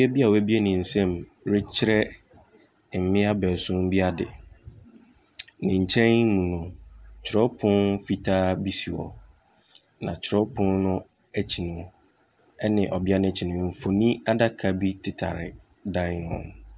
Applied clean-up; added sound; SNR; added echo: none; none; none; none.